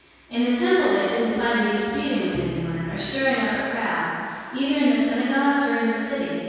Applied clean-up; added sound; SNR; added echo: none; Piano; 20 dB; reverberation time 2.2 s.